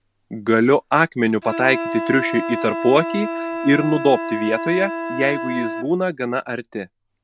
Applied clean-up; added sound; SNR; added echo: none; Wind instrument, woodwind instrument; 8 dB; none.